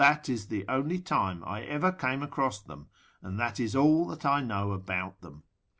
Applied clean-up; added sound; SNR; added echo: none; none; none; none.